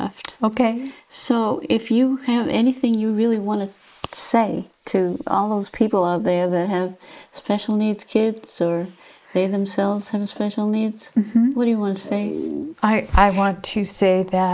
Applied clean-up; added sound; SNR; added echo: neural mask model Resemble Enhance denoiser.